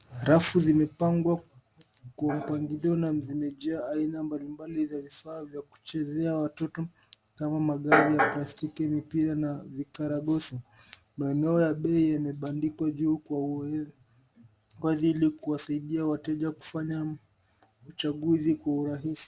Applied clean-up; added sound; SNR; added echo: none; none; none; none.